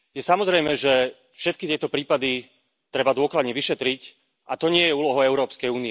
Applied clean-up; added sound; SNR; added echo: none; none; none; none.